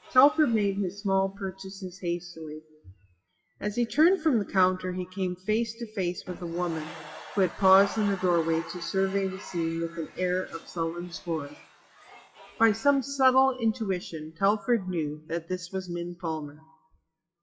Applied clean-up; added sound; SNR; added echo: classical method WPE with log-MMSE.